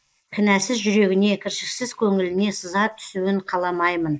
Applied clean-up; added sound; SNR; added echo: neural mask model Resemble Enhance denoiser.